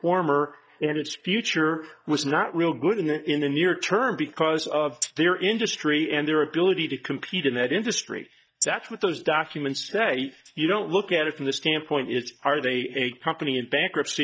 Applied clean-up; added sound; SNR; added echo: neural mask model DeepFilterNet 3.